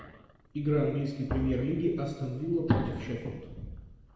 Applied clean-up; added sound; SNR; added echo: none; none; none; reverberation time 1.1 s.